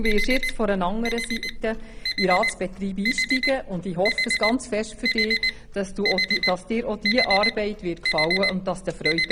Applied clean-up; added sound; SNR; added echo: none; Alarm; 0 dB; none.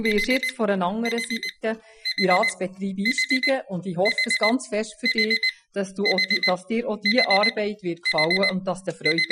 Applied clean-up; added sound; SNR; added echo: classical method Wiener filter.